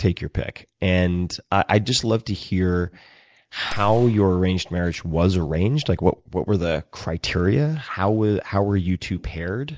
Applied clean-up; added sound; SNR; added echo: neural mask model DeepFilterNet 3.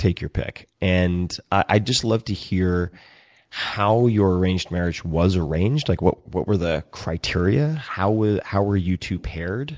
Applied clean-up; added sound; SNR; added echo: none; none; none; none.